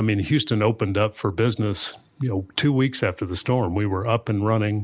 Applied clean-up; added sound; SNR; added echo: none; none; none; none.